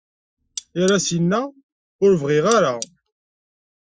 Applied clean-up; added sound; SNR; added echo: classical method Wiener filter.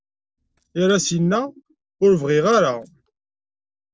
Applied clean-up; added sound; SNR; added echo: neural separator model SepFormer DNS4.